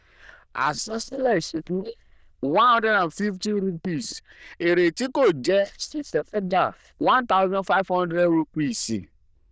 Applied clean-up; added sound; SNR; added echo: neural diffusion model UNIVERSE++.